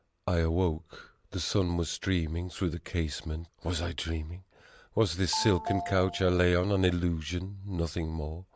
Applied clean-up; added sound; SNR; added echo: none; Telephone; 10 dB; none.